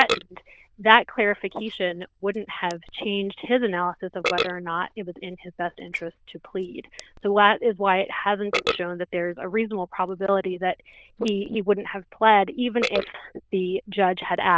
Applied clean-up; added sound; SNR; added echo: neural diffusion model UNIVERSE++.